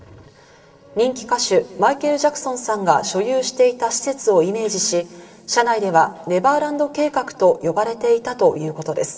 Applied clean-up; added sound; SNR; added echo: none; none; none; reverberation time 1.7 s.